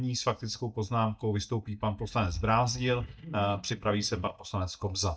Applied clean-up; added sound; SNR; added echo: neural mask model DeepFilterNet 3.